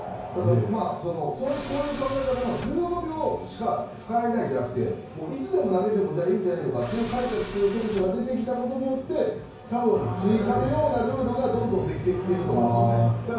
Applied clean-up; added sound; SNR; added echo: none; Tools; 17 dB; reverberation time 0.6 s.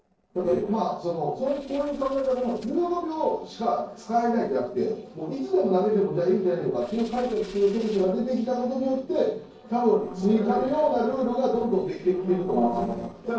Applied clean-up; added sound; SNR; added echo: neural separator model SepFormer DNS4.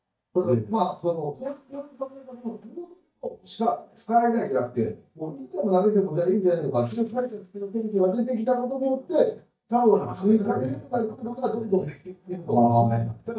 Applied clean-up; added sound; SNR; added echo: neural mask model DeepFilterNet 3.